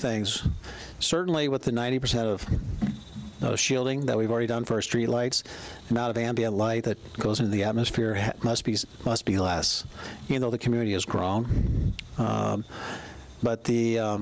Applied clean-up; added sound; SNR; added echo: none; none; none; none.